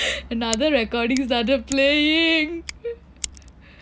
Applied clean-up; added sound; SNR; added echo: none; Scissors; 16 dB; none.